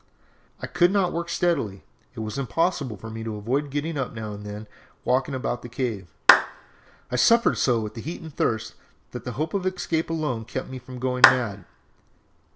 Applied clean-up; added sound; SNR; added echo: none; Clapping; -2 dB; none.